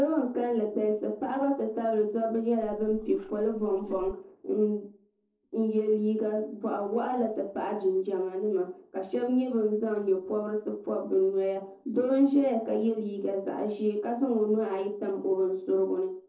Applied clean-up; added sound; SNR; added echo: neural separator model SepFormer DNS4.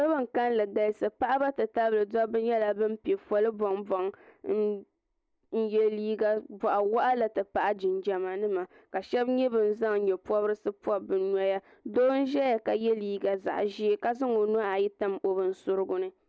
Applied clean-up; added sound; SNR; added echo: none; none; none; none.